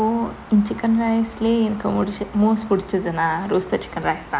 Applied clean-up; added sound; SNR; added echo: none; none; none; none.